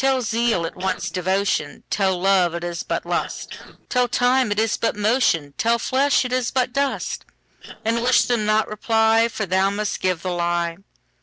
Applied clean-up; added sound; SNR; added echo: neural separator model SepFormer DNS4.